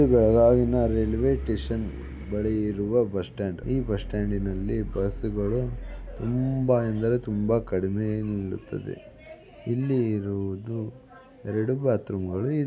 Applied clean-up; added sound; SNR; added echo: none; none; none; none.